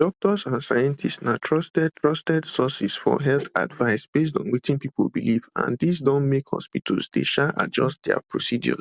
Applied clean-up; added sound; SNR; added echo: none; none; none; none.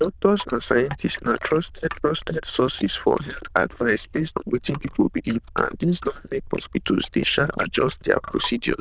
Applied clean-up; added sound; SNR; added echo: neural diffusion model UNIVERSE++.